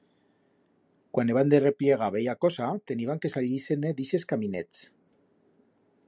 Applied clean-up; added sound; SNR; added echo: none; none; none; none.